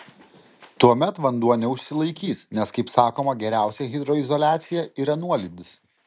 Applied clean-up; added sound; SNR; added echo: none; none; none; none.